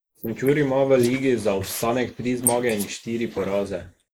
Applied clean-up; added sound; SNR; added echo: neural mask model Resemble Enhance denoiser.